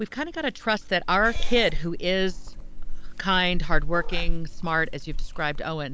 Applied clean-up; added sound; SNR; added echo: none; Meow / Purr; -1 dB; none.